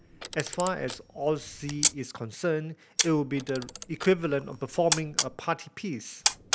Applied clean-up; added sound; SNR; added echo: none; Camera; 3 dB; none.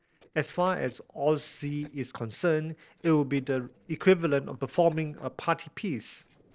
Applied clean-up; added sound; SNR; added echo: neural separator model SepFormer DNS4.